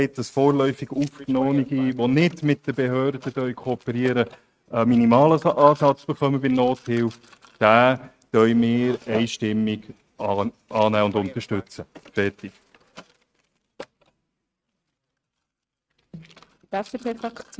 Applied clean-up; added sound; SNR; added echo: neural mask model RNNoise.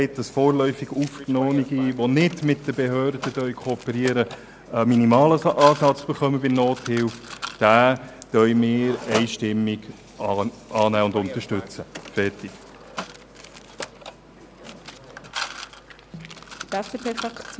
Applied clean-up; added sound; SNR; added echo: none; Mechanisms; 15 dB; none.